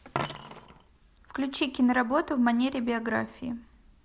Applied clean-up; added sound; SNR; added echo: none; Coin (dropping); 14 dB; none.